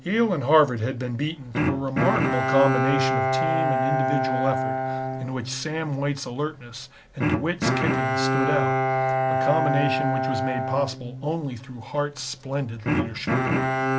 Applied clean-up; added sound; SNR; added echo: none; Bowed string instrument; -2 dB; none.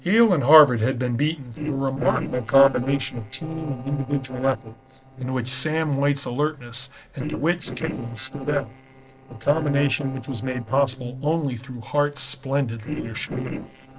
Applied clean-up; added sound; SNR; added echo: neural separator model SepFormer DNS4.